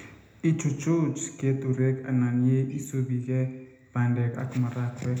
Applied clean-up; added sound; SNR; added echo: none; none; none; reverberation time 0.8 s.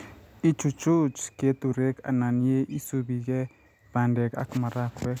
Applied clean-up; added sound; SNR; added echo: none; none; none; none.